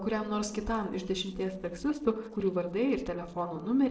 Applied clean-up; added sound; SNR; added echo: neural separator model SepFormer DNS4.